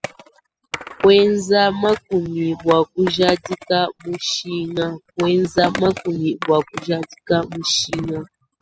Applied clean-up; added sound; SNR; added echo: classical method spectral subtraction.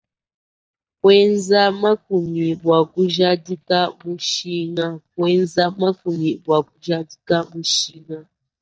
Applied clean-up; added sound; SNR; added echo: neural mask model DeepFilterNet 3.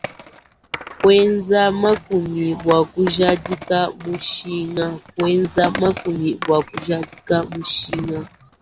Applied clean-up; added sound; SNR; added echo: none; Skateboard; 13 dB; none.